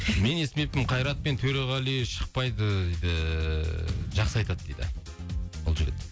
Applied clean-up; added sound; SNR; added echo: none; Thump, thud; 11 dB; none.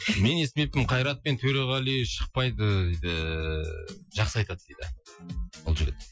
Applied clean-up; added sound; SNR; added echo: classical method Wiener filter.